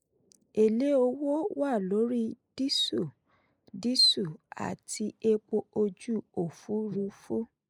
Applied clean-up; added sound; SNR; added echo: neural mask model Resemble Enhance denoiser.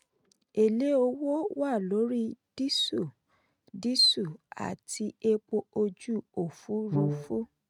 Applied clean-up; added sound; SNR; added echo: neural mask model RNNoise.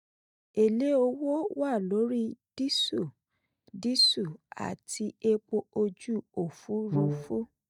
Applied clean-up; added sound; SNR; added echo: neural mask model DeepFilterNet 3.